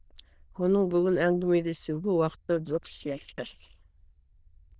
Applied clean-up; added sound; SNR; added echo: neural diffusion model UNIVERSE++.